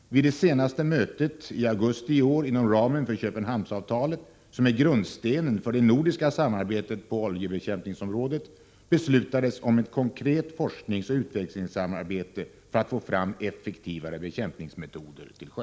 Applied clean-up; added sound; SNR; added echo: none; none; none; none.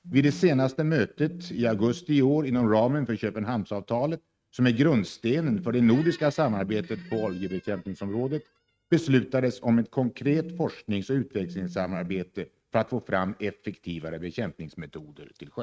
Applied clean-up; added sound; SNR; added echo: neural mask model RNNoise.